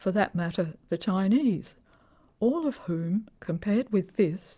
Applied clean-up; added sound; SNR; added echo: none; none; none; none.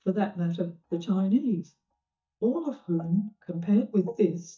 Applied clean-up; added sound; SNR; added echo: neural mask model DeepFilterNet 3.